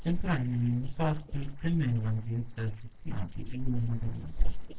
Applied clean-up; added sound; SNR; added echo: neural separator model SepFormer DNS4.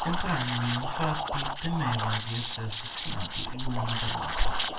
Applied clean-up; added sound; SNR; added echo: none; Liquid; 3 dB; reverberation time 0.2 s.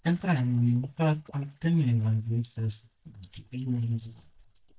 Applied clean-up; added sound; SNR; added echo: neural mask model DeepFilterNet 3.